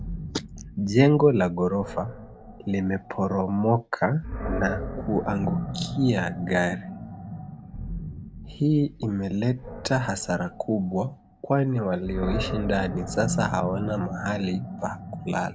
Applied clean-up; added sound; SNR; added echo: none; Animal; 9 dB; none.